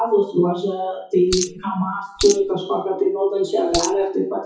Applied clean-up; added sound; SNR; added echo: classical method WPE with log-MMSE.